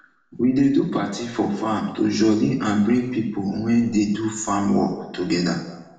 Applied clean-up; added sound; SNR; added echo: none; none; none; reverberation time 0.8 s.